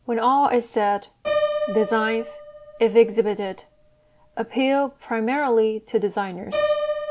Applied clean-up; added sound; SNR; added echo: none; Piano; 7 dB; none.